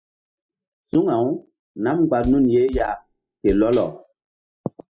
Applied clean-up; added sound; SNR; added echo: classical method spectral subtraction.